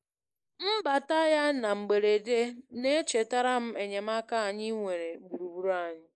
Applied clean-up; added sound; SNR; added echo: neural mask model Resemble Enhance denoiser.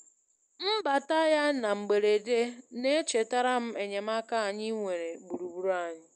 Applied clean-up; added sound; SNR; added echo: none; none; none; none.